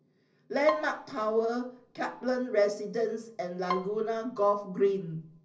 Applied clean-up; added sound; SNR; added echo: none; Bowed string instrument; 12 dB; reverberation time 0.5 s.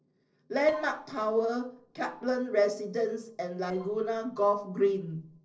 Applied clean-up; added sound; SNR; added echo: neural separator model SepFormer DNS4.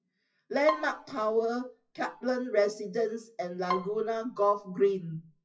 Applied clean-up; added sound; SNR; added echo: classical method WPE with log-MMSE.